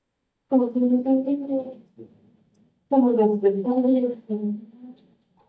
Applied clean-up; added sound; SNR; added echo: neural mask model DeepFilterNet 3.